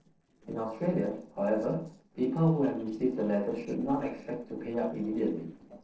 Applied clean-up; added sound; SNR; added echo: neural separator model SepFormer DNS4.